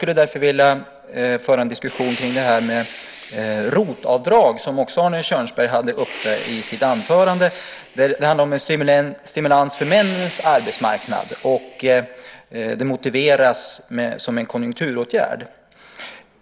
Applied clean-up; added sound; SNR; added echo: none; Fire; 17 dB; none.